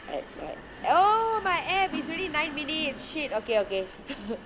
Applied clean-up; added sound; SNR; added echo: none; Cutlery, silverware + Vehicle; 12 dB; none.